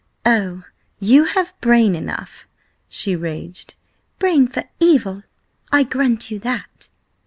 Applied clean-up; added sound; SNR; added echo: none; none; none; none.